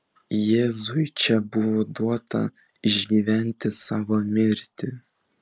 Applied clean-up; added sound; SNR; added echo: none; none; none; none.